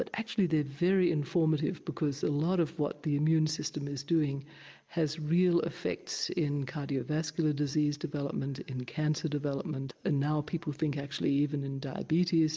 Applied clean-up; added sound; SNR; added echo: none; none; none; none.